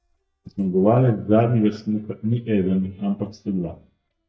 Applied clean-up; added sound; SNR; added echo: neural mask model DeepFilterNet 3.